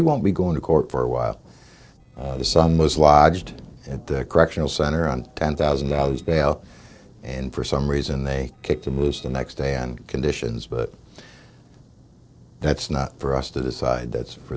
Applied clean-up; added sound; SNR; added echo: neural separator model SepFormer DNS4.